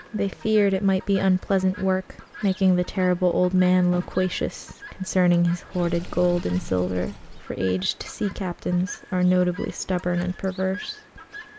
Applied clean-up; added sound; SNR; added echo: none; Chirp, tweet + Sink (filling or washing) / Water; 17 dB; none.